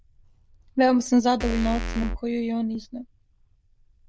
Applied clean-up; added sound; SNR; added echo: neural diffusion model UNIVERSE++.